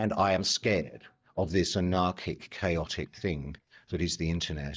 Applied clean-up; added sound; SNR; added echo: neural mask model DeepFilterNet 3.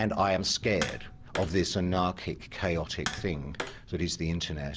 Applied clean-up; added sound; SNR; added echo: none; Tap; 12 dB; none.